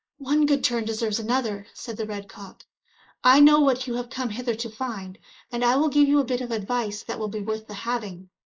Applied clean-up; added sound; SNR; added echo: neural mask model Resemble Enhance denoiser.